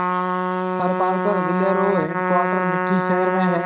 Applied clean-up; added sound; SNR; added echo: neural mask model RNNoise.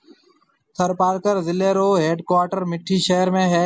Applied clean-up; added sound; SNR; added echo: none; none; none; none.